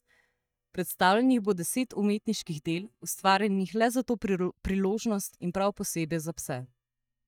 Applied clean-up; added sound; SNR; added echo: neural mask model DeepFilterNet 3.